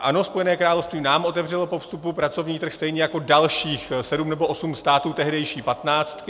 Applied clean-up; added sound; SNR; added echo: none; none; none; none.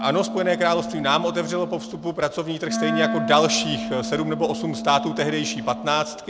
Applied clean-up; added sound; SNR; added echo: none; Wind instrument, woodwind instrument; 6 dB; none.